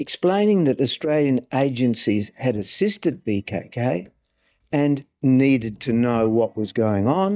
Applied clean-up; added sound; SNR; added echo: neural mask model DeepFilterNet 3.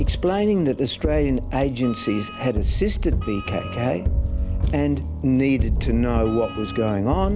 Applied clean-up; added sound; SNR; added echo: none; Wind instrument, woodwind instrument; 19 dB; none.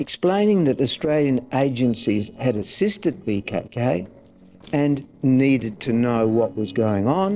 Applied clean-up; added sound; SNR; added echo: neural separator model SepFormer DNS4.